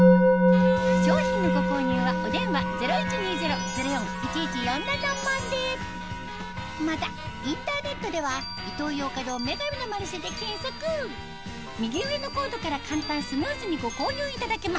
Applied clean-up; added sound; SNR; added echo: none; Musical instrument; -2 dB; none.